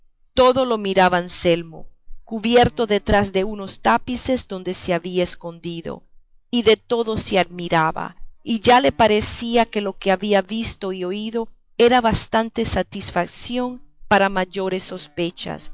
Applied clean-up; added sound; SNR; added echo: classical method log-MMSE.